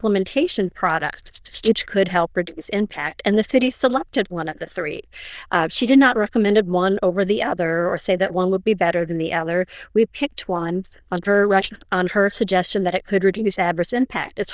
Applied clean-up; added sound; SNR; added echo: neural diffusion model UNIVERSE++.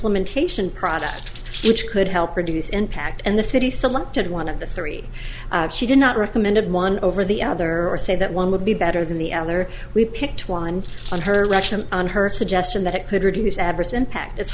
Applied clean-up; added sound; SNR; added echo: none; Cutlery, silverware; 8 dB; none.